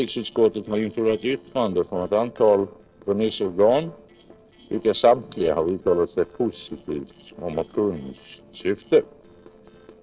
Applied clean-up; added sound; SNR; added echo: neural separator model SepFormer DNS4.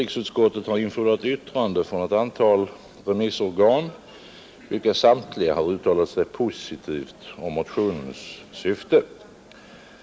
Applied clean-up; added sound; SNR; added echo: none; none; none; none.